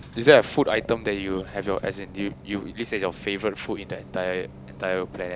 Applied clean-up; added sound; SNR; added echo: none; Bus; 18 dB; none.